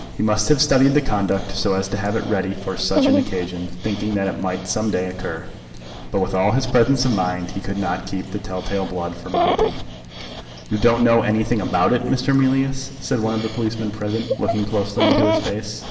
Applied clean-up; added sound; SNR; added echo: none; Dog; 7 dB; reverberation time 2.9 s.